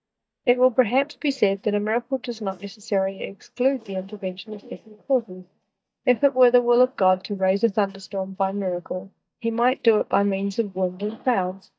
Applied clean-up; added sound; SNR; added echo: neural mask model DeepFilterNet 3.